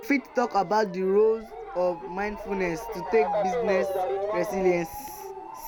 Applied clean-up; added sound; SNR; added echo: none; Motor vehicle (road) / Siren; 5 dB; none.